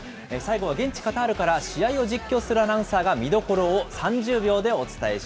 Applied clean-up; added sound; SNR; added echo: none; none; none; none.